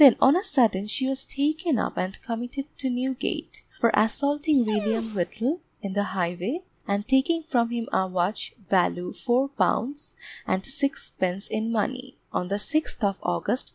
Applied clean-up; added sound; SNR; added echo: none; Dog; 14 dB; none.